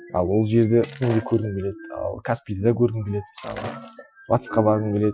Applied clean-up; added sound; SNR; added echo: classical method Wiener filter.